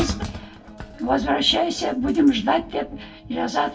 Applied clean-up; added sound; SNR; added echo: none; Thump, thud; 11 dB; reverberation time 0.2 s.